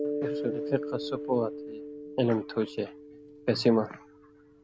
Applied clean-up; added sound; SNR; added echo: none; Mallet percussion; 7 dB; none.